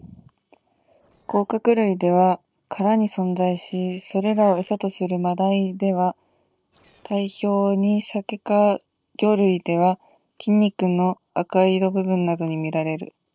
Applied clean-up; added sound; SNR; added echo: neural separator model SepFormer DNS4.